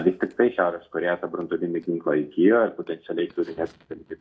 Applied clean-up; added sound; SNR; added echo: neural mask model DeepFilterNet 3.